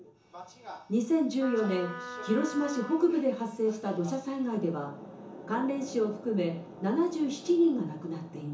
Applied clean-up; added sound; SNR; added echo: none; Wind instrument, woodwind instrument; 12 dB; reverberation time 0.7 s.